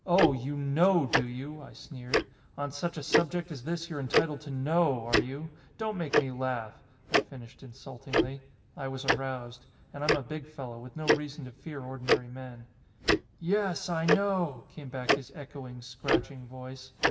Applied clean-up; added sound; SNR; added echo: none; Tick-tock; 0 dB; reverberation time 2.1 s.